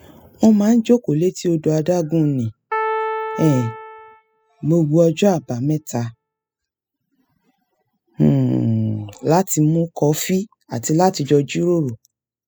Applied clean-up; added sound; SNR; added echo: classical method spectral subtraction.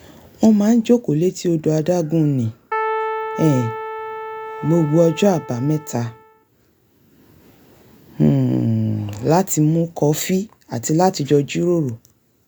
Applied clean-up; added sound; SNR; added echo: none; Keyboard (musical); 8 dB; none.